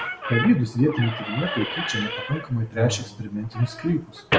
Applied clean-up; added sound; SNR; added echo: none; Squeak / Slam; 5 dB; none.